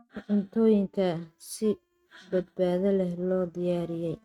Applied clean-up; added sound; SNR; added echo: neural mask model RNNoise.